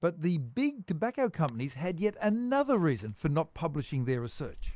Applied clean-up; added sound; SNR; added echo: neural mask model Resemble Enhance denoiser.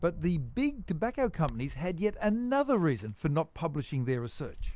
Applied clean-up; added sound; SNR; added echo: none; Bird; 13 dB; none.